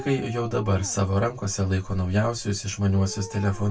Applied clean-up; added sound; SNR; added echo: none; Dog; 19 dB; reverberation time 0.1 s.